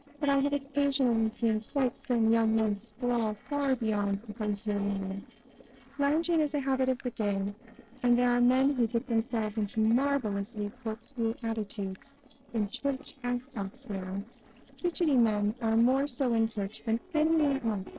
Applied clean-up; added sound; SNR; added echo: neural separator model SepFormer DNS4.